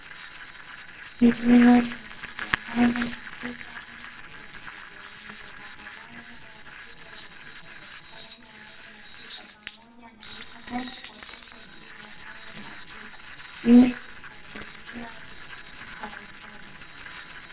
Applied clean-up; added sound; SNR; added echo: neural separator model SepFormer WHAMR!.